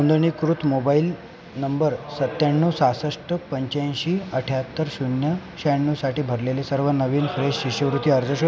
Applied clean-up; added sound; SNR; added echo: none; none; none; none.